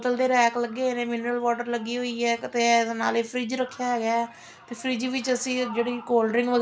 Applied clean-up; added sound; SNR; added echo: none; none; none; none.